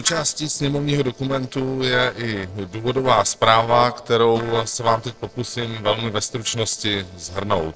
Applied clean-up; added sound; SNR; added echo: neural separator model SepFormer DNS4.